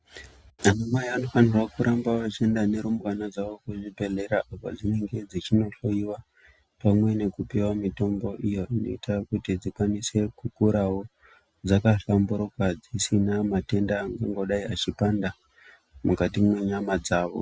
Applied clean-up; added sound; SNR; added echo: none; none; none; none.